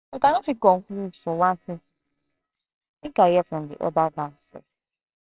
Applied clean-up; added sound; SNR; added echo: neural separator model SepFormer WHAMR!.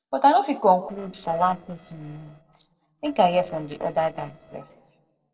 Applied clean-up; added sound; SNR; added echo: neural separator model SepFormer DNS4.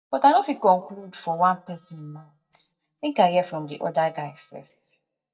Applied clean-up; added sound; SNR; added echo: neural mask model DeepFilterNet 3.